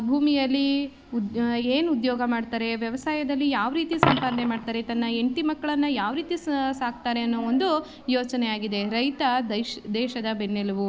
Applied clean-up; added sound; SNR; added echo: none; Coin (dropping); 12 dB; none.